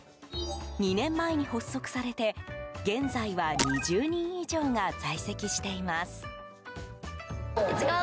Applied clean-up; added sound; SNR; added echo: none; Shatter; 5 dB; none.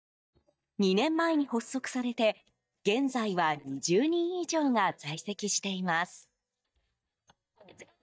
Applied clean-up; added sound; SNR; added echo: neural mask model DeepFilterNet 3.